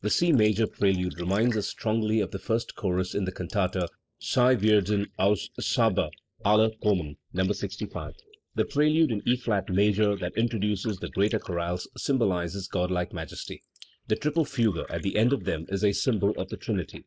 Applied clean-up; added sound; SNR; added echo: neural mask model Resemble Enhance denoiser.